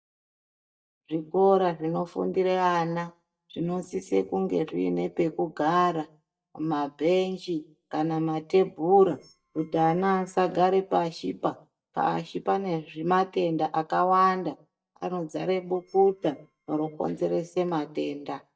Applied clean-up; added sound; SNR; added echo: neural mask model DeepFilterNet 3.